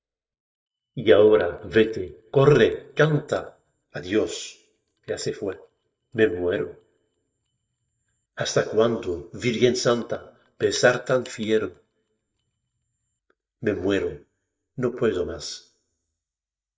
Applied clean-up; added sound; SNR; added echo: neural mask model DeepFilterNet 3.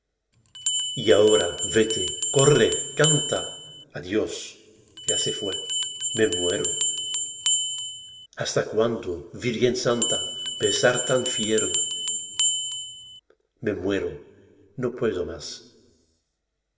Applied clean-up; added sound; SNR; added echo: none; Bell; 1 dB; reverberation time 2.2 s.